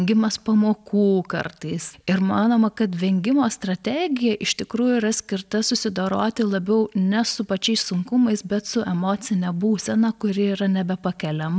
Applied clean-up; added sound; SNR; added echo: none; none; none; none.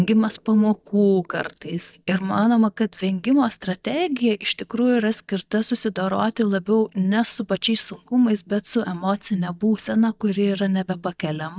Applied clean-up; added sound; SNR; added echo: neural mask model DeepFilterNet 3.